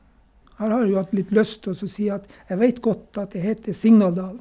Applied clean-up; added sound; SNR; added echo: none; none; none; none.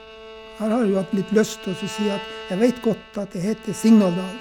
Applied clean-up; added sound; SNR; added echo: none; Bowed string instrument; 15 dB; none.